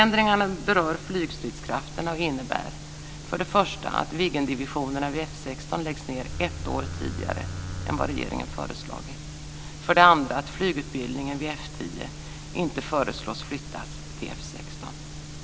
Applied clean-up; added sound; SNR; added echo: none; Livestock, farm animals, working animals; 8 dB; none.